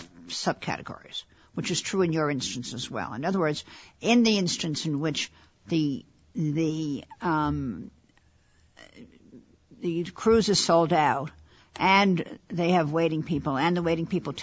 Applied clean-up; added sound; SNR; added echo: none; none; none; none.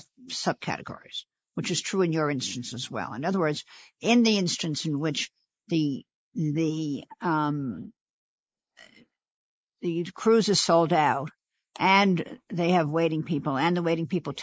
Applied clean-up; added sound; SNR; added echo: neural mask model Resemble Enhance denoiser.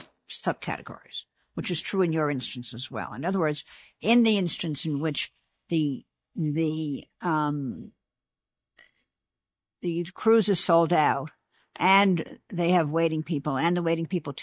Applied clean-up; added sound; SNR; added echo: neural mask model DeepFilterNet 3.